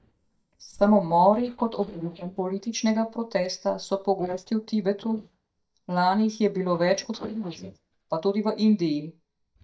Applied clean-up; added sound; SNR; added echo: neural mask model DeepFilterNet 3.